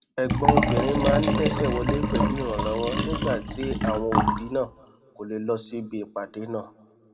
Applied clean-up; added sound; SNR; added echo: none; Liquid; -2 dB; reverberation time 1.3 s.